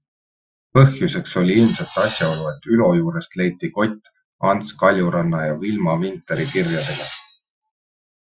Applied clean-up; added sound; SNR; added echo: classical method Wiener filter.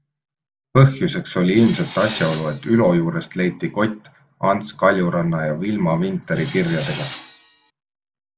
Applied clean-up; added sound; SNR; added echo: none; Tools; 11 dB; none.